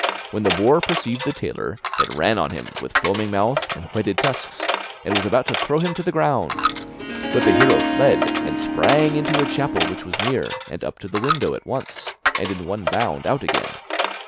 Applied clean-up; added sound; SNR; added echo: none; Harp + Coin (dropping); 1 dB; none.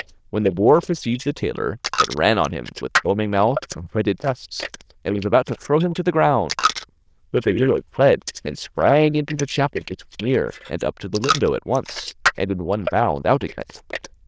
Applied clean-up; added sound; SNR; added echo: neural diffusion model UNIVERSE++.